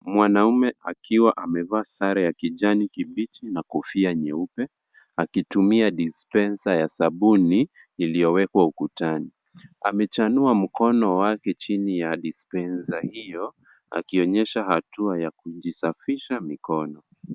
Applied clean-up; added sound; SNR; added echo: none; none; none; none.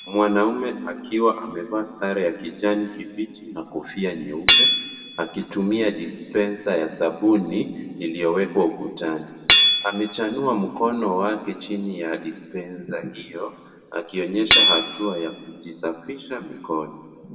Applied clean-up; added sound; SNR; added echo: none; Hammer / Chink, clink; 2 dB; reverberation time 1.5 s.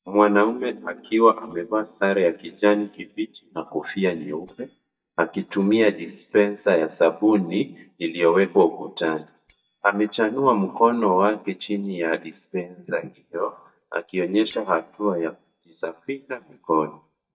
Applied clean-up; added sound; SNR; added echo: neural mask model DeepFilterNet 3.